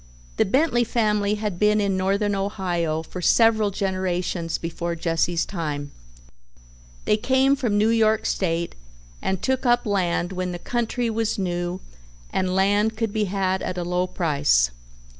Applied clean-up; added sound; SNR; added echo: none; none; none; none.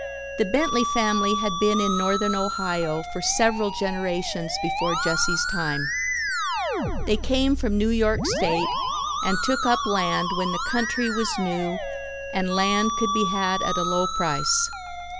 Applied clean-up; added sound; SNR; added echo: none; Musical instrument; 2 dB; none.